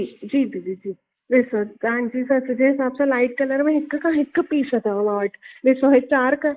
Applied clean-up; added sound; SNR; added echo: neural mask model Resemble Enhance denoiser.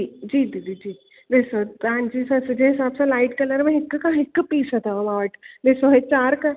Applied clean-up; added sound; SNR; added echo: none; none; none; none.